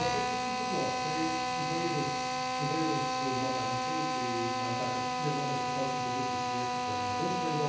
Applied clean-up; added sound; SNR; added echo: none; Drill; -5 dB; reverberation time 0.9 s.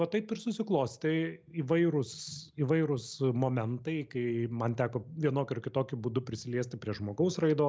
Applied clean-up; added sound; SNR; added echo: none; none; none; none.